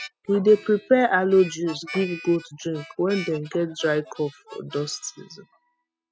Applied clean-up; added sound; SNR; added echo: classical method spectral subtraction.